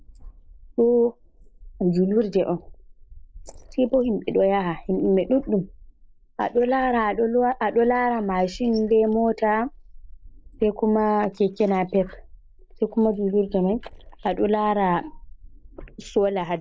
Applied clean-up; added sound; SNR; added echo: neural mask model Resemble Enhance denoiser.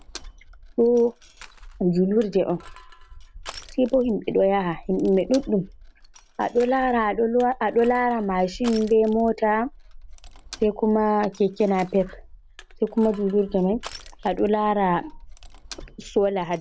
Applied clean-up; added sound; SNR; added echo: none; Crushing; 19 dB; none.